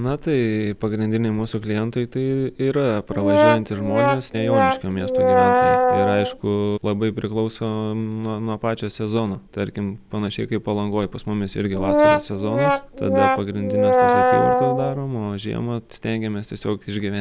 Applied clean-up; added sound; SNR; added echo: none; Brass instrument; -4 dB; none.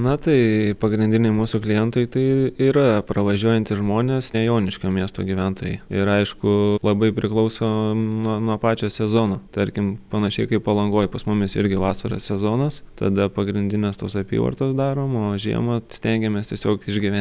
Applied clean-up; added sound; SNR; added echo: none; none; none; none.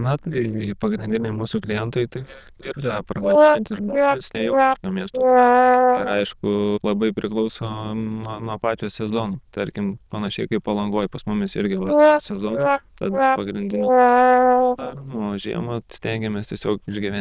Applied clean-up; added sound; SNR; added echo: neural diffusion model UNIVERSE++.